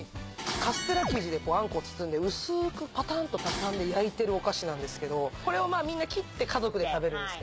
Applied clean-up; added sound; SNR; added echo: none; Dishes, pots, and pans; 12 dB; none.